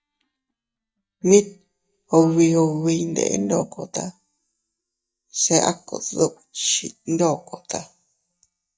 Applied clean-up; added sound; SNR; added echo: neural mask model DeepFilterNet 3.